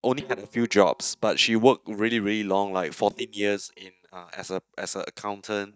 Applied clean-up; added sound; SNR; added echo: neural mask model DeepFilterNet 3.